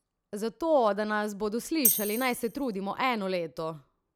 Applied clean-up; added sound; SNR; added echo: none; Tambourine; 1 dB; none.